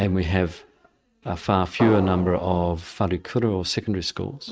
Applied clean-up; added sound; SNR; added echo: neural mask model RNNoise.